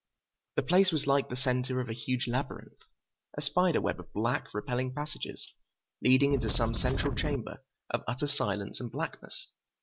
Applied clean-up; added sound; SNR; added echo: none; Wind; 1 dB; none.